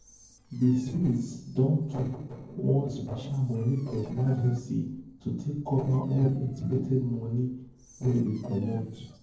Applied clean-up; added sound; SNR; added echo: neural separator model SepFormer DNS4.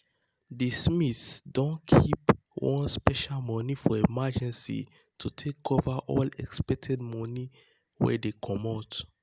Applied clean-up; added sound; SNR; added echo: none; none; none; none.